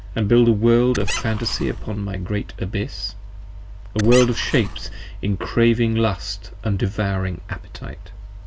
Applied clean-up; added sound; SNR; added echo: none; Squeak; 5 dB; none.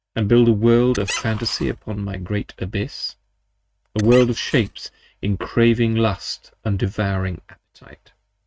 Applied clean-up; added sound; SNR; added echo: neural mask model RNNoise.